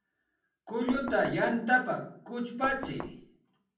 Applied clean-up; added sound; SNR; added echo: none; Knock; 11 dB; reverberation time 0.6 s.